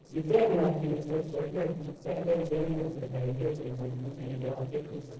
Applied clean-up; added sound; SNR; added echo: neural separator model SepFormer DNS4.